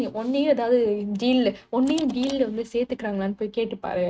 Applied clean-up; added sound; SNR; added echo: neural mask model RNNoise.